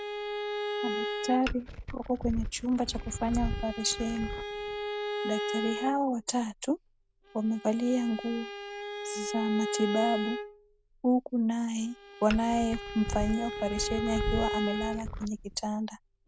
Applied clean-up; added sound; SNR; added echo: none; Glass + Bowed string instrument; 4 dB; none.